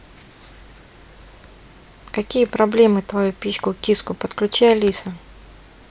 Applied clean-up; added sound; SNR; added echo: none; none; none; none.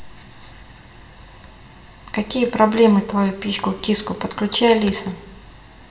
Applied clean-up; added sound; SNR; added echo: none; none; none; reverberation time 0.8 s.